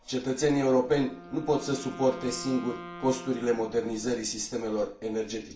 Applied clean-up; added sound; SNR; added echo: none; Wind instrument, woodwind instrument; 17 dB; reverberation time 0.4 s.